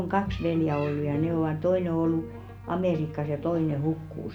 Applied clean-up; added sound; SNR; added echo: none; Piano; 16 dB; none.